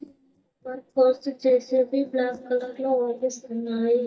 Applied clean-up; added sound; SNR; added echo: neural mask model DeepFilterNet 3.